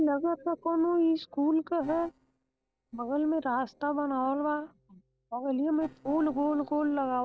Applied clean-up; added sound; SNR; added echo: neural separator model SepFormer DNS4.